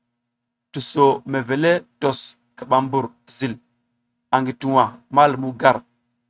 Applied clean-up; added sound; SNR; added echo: neural mask model RNNoise.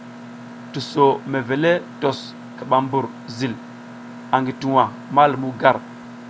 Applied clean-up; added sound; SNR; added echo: none; Mechanisms; 15 dB; none.